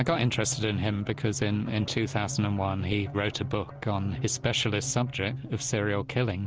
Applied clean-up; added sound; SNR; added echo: none; none; none; none.